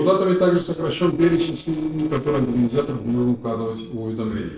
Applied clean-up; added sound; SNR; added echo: neural separator model SepFormer DNS4.